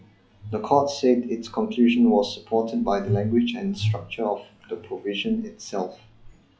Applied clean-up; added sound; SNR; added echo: classical method log-MMSE.